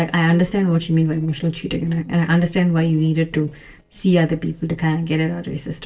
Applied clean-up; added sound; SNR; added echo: neural separator model SepFormer DNS4.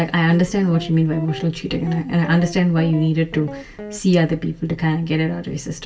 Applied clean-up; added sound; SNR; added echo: none; Guitar; 16 dB; reverberation time 0.2 s.